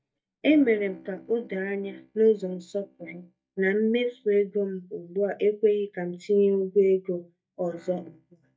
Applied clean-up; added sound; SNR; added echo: neural mask model DeepFilterNet 3.